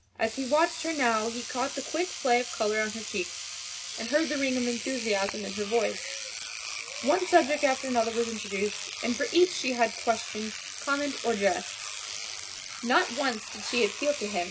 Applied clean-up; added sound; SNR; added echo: none; Engine / Domestic sounds, home sounds; 8 dB; reverberation time 0.4 s.